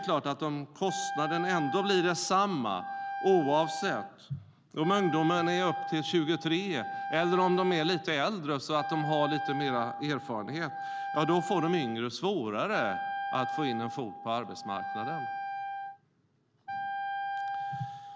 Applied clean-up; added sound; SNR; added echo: none; Wind instrument, woodwind instrument; 6 dB; none.